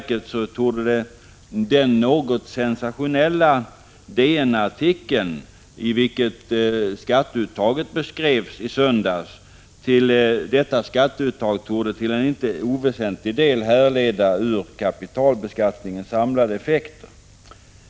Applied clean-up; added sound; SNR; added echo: none; none; none; none.